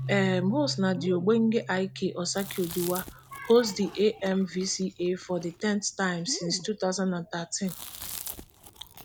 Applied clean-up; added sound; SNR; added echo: none; Keyboard (musical) + Chewing, mastication; 12 dB; none.